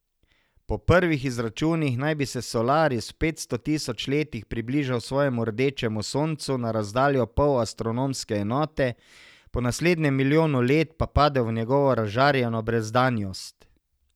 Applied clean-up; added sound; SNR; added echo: none; none; none; none.